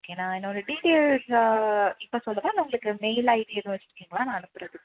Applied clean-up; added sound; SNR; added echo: none; none; none; none.